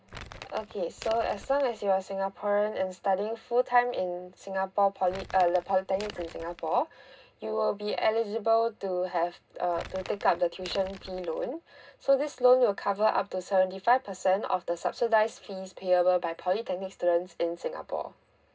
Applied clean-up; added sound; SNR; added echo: none; Crumpling, crinkling; 17 dB; reverberation time 0.2 s.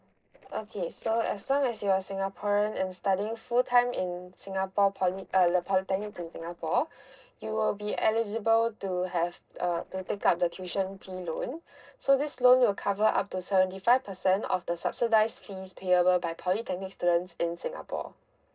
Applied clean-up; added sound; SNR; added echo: neural separator model SepFormer DNS4.